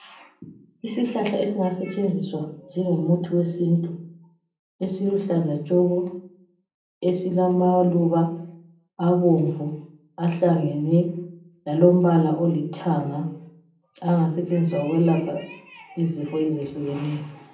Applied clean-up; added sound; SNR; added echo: none; none; none; reverberation time 0.6 s.